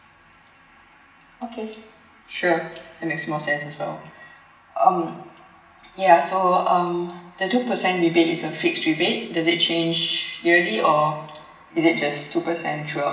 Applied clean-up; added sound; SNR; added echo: none; none; none; reverberation time 0.7 s.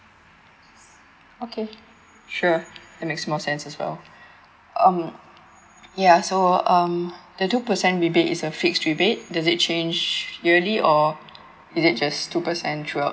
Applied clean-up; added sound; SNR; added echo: none; none; none; none.